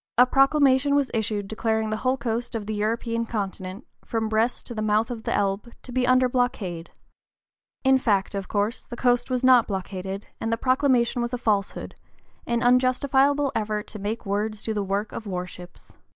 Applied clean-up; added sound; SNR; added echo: neural mask model Resemble Enhance denoiser.